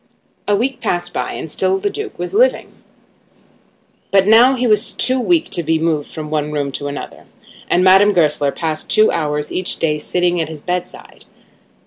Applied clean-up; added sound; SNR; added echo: none; none; none; none.